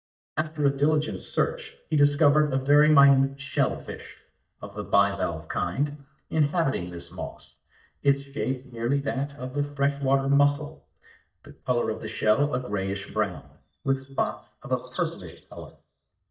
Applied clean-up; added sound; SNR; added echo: neural mask model DeepFilterNet 3.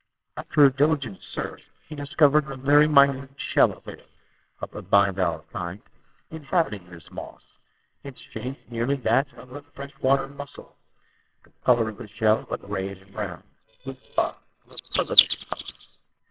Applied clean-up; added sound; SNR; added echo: neural separator model SepFormer WHAMR!.